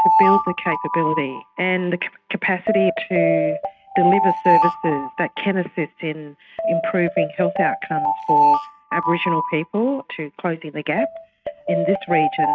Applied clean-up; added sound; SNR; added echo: neural mask model RNNoise.